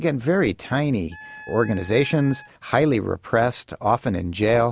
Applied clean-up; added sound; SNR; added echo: none; Wind instrument, woodwind instrument; 20 dB; none.